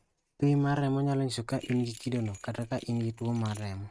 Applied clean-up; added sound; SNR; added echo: neural mask model RNNoise.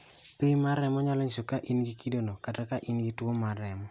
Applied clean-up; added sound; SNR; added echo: none; none; none; none.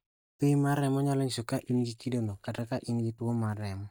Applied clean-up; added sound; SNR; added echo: neural mask model DeepFilterNet 3.